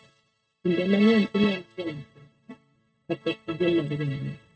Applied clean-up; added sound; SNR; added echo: neural mask model RNNoise.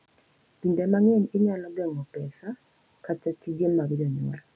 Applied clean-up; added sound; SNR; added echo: none; none; none; none.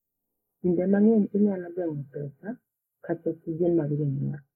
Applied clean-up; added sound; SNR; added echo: neural mask model Resemble Enhance denoiser.